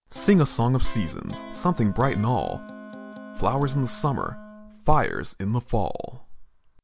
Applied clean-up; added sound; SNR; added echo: none; Wind instrument, woodwind instrument + Electric guitar; 18 dB; none.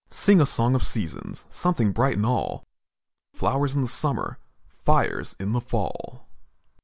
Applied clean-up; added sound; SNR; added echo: none; none; none; none.